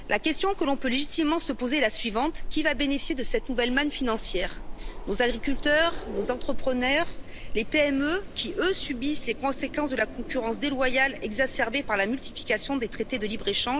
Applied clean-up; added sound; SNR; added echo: none; Wind; 6 dB; none.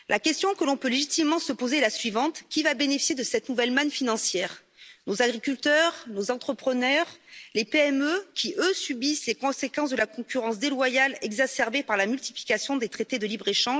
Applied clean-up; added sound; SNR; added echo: none; none; none; none.